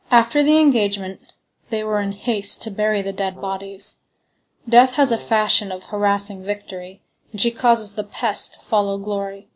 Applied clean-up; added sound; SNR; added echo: neural separator model SepFormer DNS4.